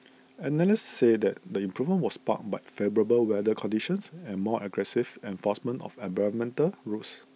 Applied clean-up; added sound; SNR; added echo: none; none; none; none.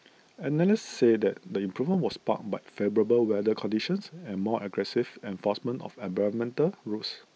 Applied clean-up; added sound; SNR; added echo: neural mask model Resemble Enhance denoiser.